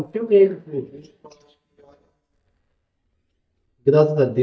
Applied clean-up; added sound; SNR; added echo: neural mask model DeepFilterNet 3.